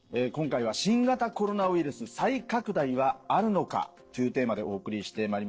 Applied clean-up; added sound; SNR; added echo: neural separator model SepFormer DNS4.